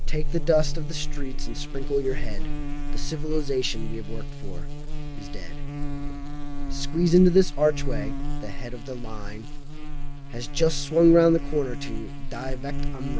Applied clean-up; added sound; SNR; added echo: none; Buzz; -2 dB; none.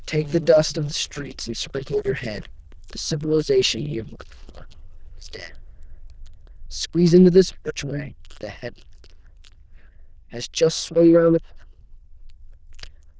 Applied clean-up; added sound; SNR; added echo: neural diffusion model UNIVERSE++.